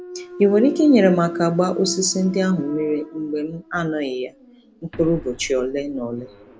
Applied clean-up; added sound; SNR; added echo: none; Thump, thud; 13 dB; none.